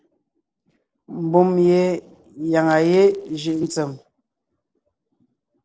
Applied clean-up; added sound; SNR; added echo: neural separator model SepFormer DNS4.